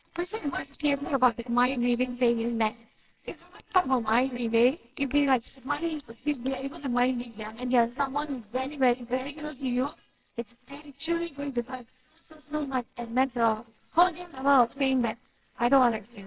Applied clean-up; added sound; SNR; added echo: neural separator model SepFormer WHAMR!.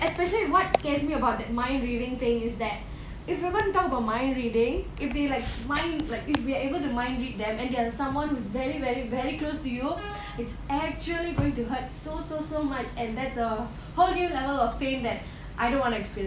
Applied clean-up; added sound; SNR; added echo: none; none; none; none.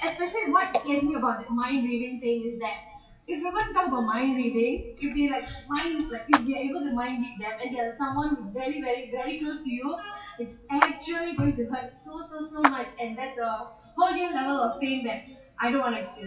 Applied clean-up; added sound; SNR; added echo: classical method WPE with log-MMSE.